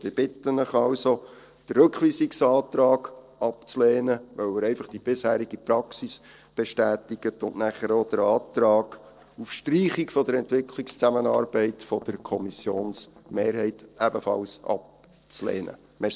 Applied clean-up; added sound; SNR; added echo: neural separator model SepFormer DNS4.